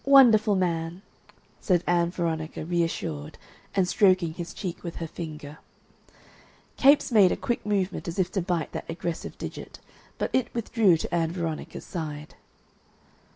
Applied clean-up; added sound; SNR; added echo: none; none; none; none.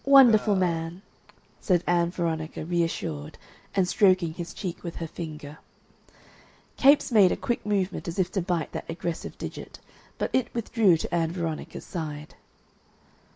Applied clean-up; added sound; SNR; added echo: none; Burping, eructation; 13 dB; none.